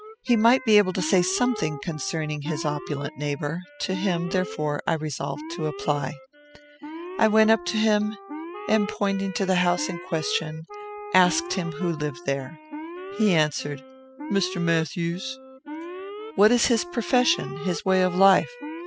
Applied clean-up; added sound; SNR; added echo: classical method spectral subtraction.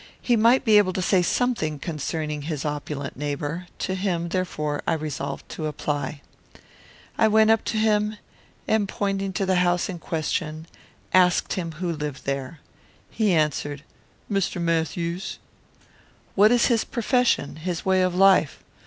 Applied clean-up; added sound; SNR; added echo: none; none; none; none.